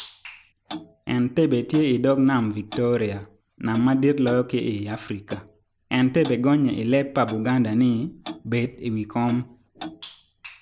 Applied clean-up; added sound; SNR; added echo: none; Clock; 19 dB; none.